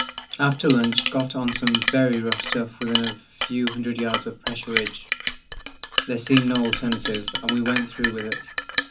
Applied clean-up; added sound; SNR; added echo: none; Chink, clink; 4 dB; reverberation time 0.3 s.